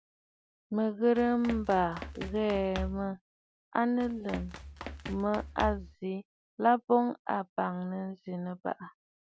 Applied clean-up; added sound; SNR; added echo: none; Run; 10 dB; none.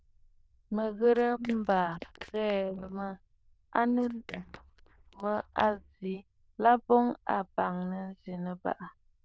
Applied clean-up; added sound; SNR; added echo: neural diffusion model UNIVERSE++.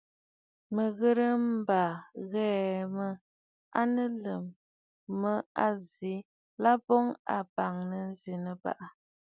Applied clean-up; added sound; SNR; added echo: none; none; none; none.